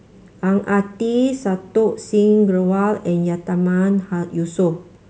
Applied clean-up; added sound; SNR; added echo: none; none; none; none.